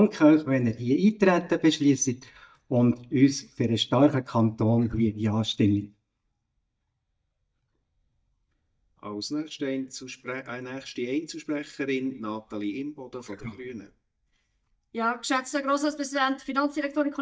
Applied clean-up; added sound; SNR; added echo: neural mask model DeepFilterNet 3.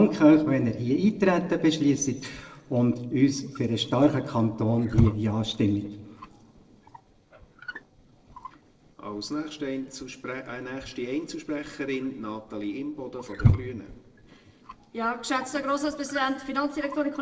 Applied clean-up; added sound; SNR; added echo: neural separator model SepFormer DNS4.